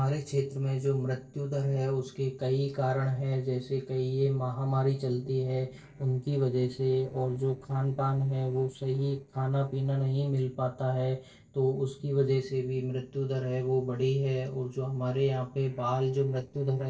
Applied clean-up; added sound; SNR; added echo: neural separator model SepFormer DNS4.